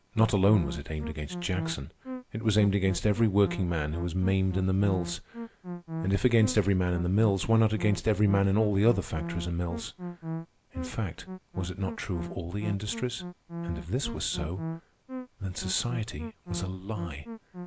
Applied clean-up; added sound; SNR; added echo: none; Musical instrument; 11 dB; none.